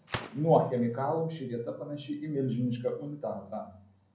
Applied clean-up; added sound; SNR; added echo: none; Gunshot, gunfire; 17 dB; reverberation time 0.6 s.